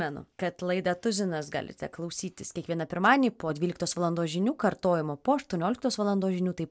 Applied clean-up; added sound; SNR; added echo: none; none; none; none.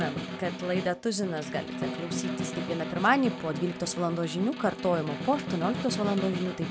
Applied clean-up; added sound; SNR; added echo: none; Snare drum; 5 dB; none.